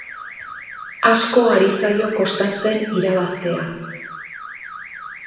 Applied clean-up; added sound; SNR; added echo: none; Alarm / Car; 14 dB; reverberation time 1.1 s.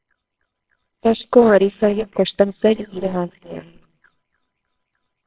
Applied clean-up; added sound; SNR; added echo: neural separator model SepFormer WHAMR!.